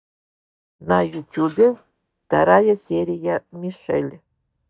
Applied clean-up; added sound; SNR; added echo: neural mask model DeepFilterNet 3.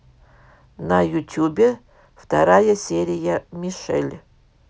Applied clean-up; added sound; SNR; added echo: none; none; none; none.